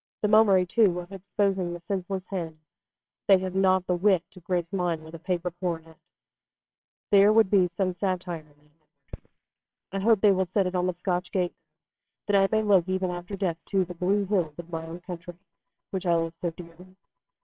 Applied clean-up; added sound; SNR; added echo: neural separator model SepFormer WHAMR!.